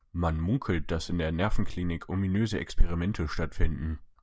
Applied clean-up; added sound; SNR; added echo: none; none; none; none.